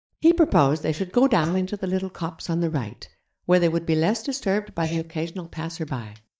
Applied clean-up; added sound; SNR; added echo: neural mask model DeepFilterNet 3.